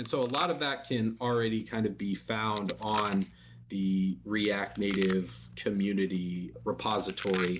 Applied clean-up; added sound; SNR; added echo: none; Chewing, mastication; 14 dB; none.